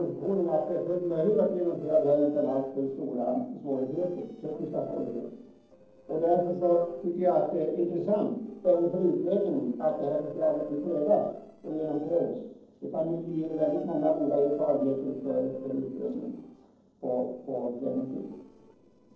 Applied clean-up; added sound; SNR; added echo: neural separator model SepFormer DNS4.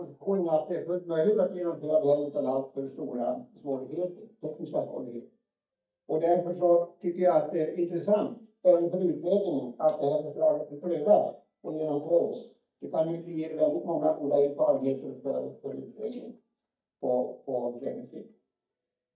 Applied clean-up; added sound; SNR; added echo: neural mask model DeepFilterNet 3.